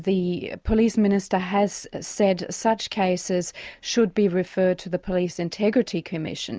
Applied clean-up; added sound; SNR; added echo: none; none; none; none.